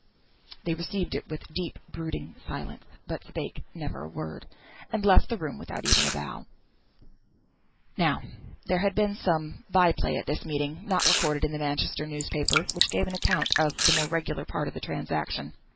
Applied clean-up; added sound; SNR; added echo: neural mask model Resemble Enhance denoiser.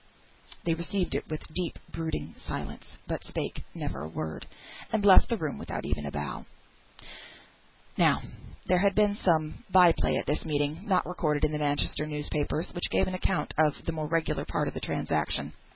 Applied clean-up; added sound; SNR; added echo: none; none; none; none.